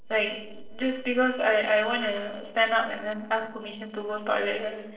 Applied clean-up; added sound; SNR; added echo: neural separator model SepFormer DNS4.